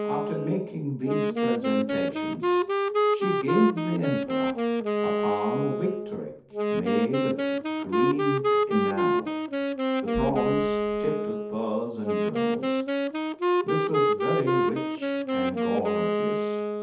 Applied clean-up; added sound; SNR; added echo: none; Wind instrument, woodwind instrument; -5 dB; reverberation time 0.6 s.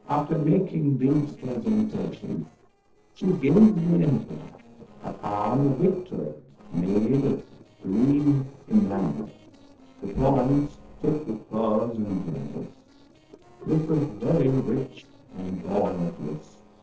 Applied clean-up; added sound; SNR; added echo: neural separator model SepFormer DNS4.